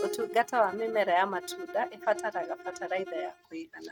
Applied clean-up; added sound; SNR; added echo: neural mask model RNNoise.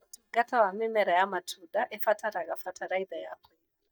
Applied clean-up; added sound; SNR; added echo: neural mask model DeepFilterNet 3.